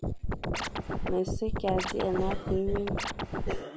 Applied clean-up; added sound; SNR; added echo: none; Scratching (performance technique); -1 dB; none.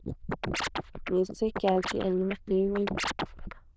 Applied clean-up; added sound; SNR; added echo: neural diffusion model UNIVERSE++.